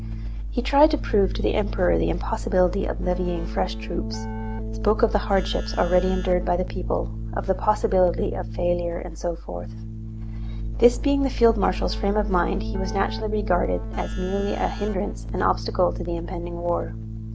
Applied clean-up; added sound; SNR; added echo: none; Keyboard (musical); 12 dB; none.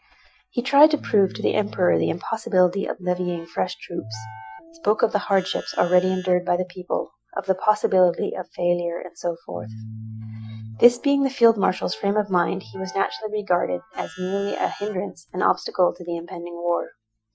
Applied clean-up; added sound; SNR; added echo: classical method Wiener filter.